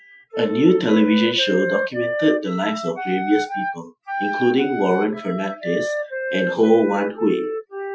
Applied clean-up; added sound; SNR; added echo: classical method Wiener filter.